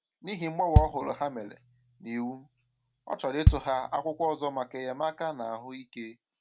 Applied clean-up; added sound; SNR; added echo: none; Bass drum; -2 dB; none.